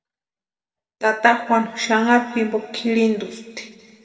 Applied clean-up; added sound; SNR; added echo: none; none; none; reverberation time 1.7 s.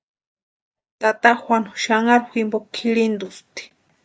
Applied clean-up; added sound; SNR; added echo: none; none; none; none.